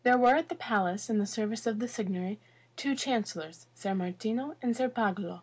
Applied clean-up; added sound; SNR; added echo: none; none; none; none.